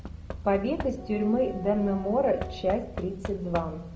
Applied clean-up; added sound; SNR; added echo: none; Wind instrument, woodwind instrument + Knock / Wood; 12 dB; none.